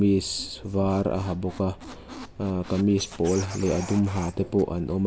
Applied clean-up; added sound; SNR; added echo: none; Squeak; 17 dB; none.